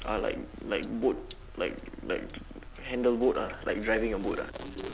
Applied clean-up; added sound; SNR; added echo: none; Sink (filling or washing); 13 dB; none.